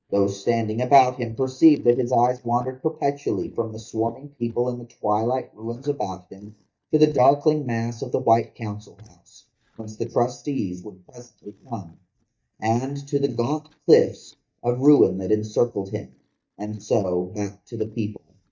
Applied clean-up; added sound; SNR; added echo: neural mask model DeepFilterNet 3.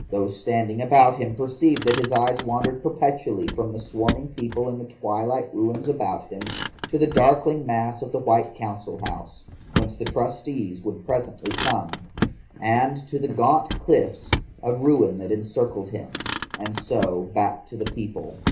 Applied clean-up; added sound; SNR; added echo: none; Motor vehicle (road); 9 dB; reverberation time 0.3 s.